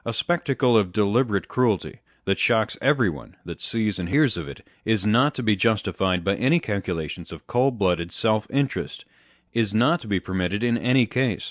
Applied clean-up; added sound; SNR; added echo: none; none; none; none.